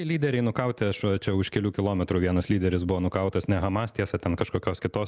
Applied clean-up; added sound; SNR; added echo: none; none; none; none.